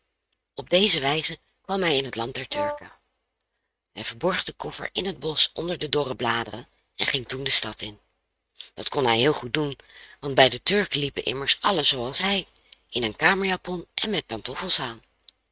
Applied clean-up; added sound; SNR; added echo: neural mask model RNNoise.